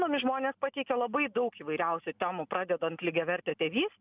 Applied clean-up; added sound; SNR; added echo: none; none; none; none.